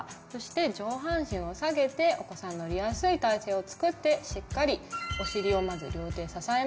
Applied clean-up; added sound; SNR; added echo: none; none; none; none.